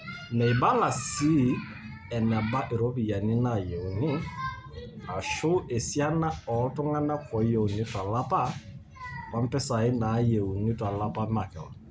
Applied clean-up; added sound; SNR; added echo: none; none; none; none.